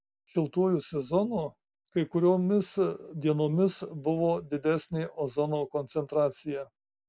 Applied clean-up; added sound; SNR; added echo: none; none; none; none.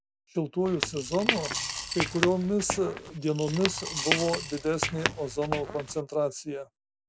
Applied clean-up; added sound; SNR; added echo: none; Squeak / Walk, footsteps + Coin (dropping) / Glass; 3 dB; none.